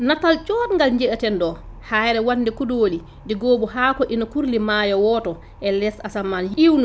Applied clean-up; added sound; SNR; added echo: none; none; none; none.